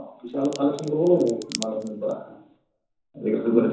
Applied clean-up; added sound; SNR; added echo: none; Crack; 15 dB; reverberation time 0.9 s.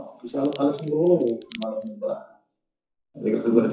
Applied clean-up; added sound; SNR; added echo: classical method WPE with log-MMSE.